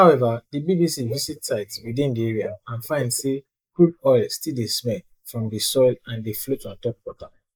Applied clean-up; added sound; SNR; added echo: neural mask model Resemble Enhance denoiser.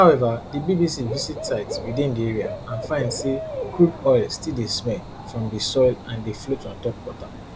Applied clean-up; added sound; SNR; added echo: none; Bird / Dog; 11 dB; none.